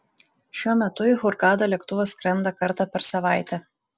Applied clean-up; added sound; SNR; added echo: none; none; none; none.